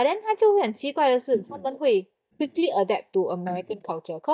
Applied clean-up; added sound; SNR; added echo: neural mask model DeepFilterNet 3.